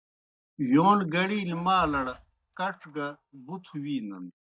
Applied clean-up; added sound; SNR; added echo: neural mask model DeepFilterNet 3.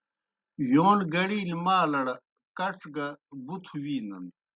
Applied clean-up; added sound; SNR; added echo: none; none; none; none.